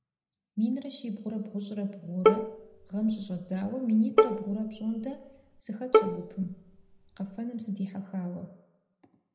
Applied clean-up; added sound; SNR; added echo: none; Bowed string instrument; -4 dB; reverberation time 0.8 s.